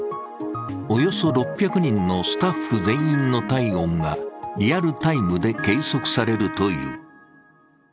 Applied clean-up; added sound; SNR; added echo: none; Wind instrument, woodwind instrument; 13 dB; none.